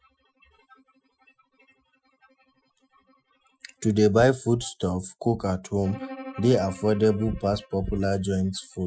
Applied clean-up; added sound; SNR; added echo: classical method Wiener filter.